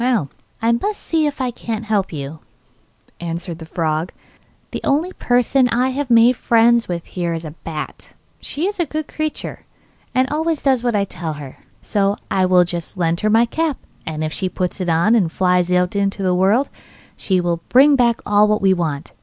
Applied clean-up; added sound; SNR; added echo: none; none; none; none.